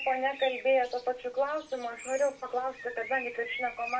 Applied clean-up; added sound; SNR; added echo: none; Bird; 12 dB; reverberation time 0.2 s.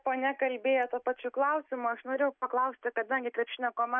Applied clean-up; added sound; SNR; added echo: none; none; none; none.